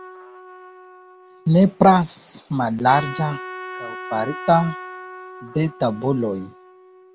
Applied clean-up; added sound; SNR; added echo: none; Trumpet; 14 dB; none.